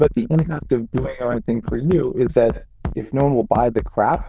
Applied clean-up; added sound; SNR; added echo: neural diffusion model UNIVERSE++.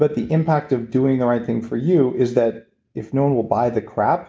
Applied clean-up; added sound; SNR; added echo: none; none; none; none.